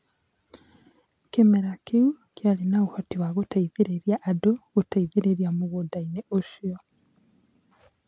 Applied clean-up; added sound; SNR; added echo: none; none; none; none.